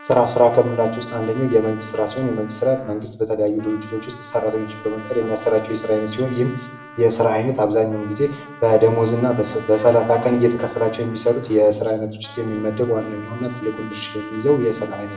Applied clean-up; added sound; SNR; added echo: none; Trumpet; 18 dB; reverberation time 0.6 s.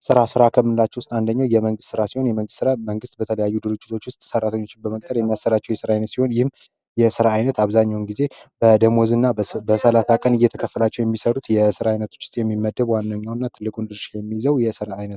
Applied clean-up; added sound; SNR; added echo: none; none; none; none.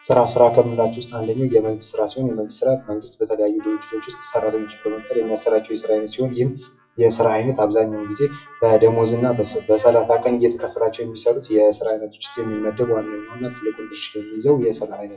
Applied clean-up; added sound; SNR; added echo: classical method WPE with log-MMSE.